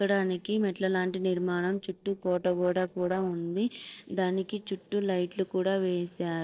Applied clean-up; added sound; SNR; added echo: neural separator model SepFormer DNS4.